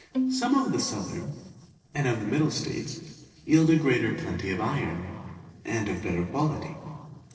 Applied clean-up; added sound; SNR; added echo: neural separator model SepFormer DNS4.